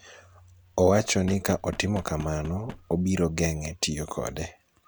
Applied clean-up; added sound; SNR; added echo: none; Knock; 15 dB; none.